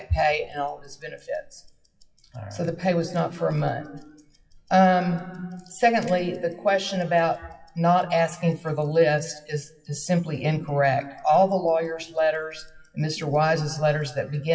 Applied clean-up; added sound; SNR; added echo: classical method WPE with log-MMSE.